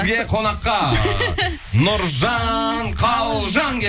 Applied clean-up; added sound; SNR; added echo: none; none; none; none.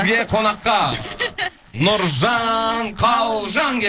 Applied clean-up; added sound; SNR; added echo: neural separator model SepFormer DNS4.